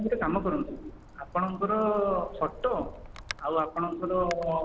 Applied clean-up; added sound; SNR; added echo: none; Wind; 15 dB; none.